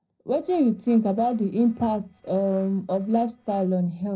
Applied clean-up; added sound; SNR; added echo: neural separator model SepFormer DNS4.